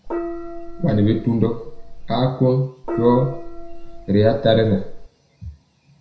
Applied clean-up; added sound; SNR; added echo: none; Gong; 9 dB; reverberation time 0.5 s.